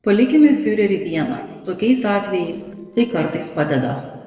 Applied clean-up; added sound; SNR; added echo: neural separator model SepFormer DNS4.